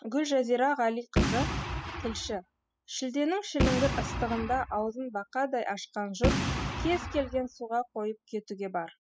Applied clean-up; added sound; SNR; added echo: classical method spectral subtraction.